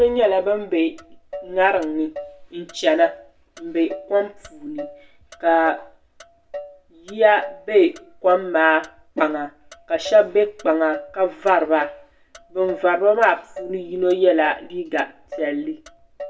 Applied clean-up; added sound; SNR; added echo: none; Motor vehicle (road); 18 dB; reverberation time 0.2 s.